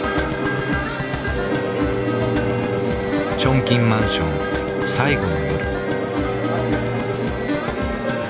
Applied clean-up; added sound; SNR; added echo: none; Wind instrument, woodwind instrument; 5 dB; none.